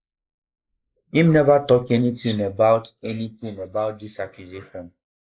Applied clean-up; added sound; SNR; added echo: neural mask model Resemble Enhance denoiser.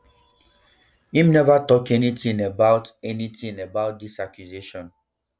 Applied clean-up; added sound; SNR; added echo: none; none; none; none.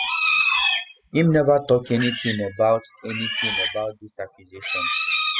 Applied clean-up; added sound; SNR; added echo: classical method spectral subtraction.